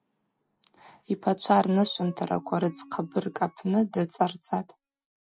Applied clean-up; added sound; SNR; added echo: classical method Wiener filter.